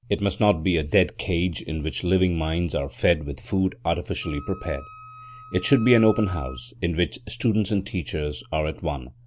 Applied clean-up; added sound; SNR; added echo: none; Wind instrument, woodwind instrument; 18 dB; none.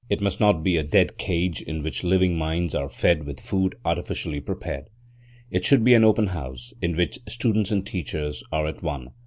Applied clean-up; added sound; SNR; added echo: none; none; none; none.